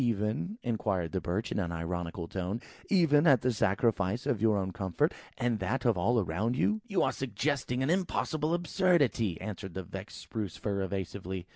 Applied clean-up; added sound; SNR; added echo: none; none; none; none.